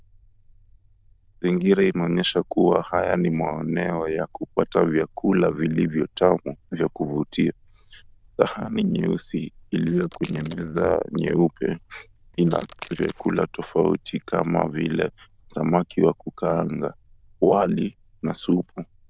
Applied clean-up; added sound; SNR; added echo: neural diffusion model UNIVERSE++.